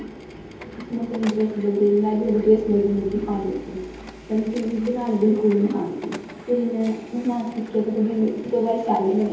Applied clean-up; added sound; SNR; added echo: none; Printer; 18 dB; reverberation time 0.7 s.